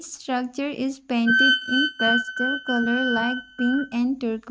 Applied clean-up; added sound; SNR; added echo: neural mask model RNNoise.